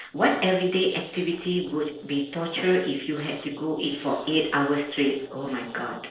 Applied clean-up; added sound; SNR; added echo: neural separator model SepFormer DNS4.